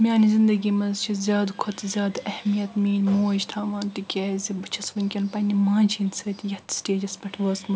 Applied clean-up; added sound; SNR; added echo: none; none; none; none.